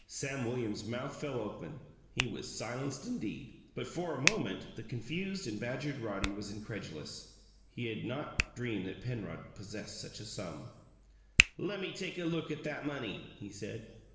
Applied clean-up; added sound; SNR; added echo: none; Hands; 2 dB; reverberation time 1.1 s.